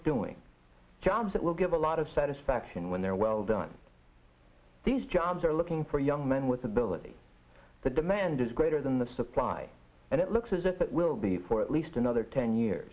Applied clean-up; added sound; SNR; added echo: none; none; none; none.